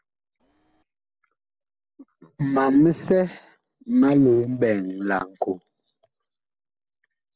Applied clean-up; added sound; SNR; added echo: neural separator model SepFormer DNS4.